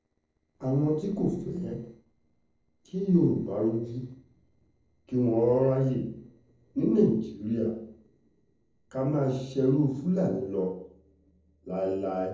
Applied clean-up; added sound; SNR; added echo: neural separator model SepFormer DNS4.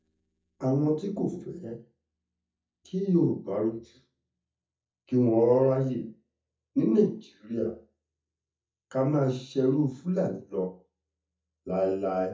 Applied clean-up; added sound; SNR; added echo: neural mask model DeepFilterNet 3.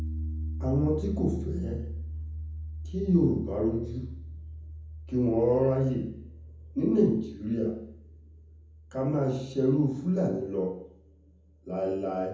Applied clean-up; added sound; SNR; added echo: none; Piano; 10 dB; reverberation time 0.7 s.